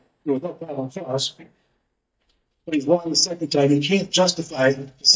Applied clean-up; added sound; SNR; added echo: neural mask model DeepFilterNet 3.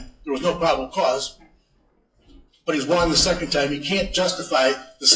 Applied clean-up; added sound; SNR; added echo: classical method WPE with log-MMSE.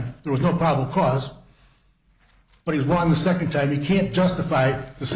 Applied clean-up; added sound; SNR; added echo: none; none; none; none.